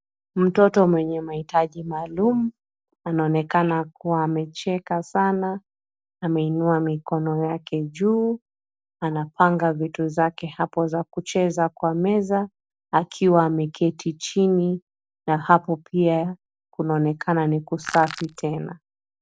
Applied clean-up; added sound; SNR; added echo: neural separator model SepFormer DNS4.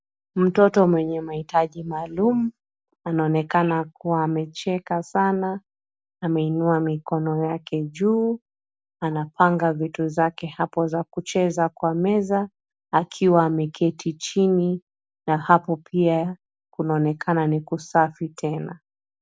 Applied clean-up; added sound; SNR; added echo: none; none; none; none.